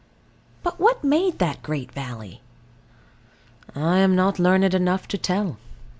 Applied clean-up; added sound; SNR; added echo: none; none; none; none.